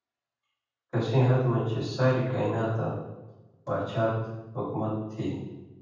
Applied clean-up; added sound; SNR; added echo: none; none; none; reverberation time 1.2 s.